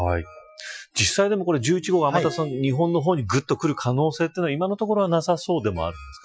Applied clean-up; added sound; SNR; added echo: classical method Wiener filter.